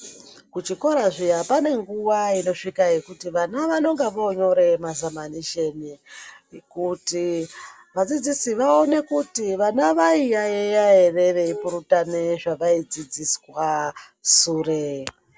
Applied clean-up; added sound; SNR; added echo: none; none; none; none.